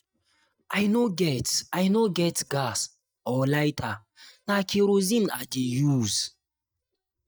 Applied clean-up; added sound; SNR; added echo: neural mask model DeepFilterNet 3.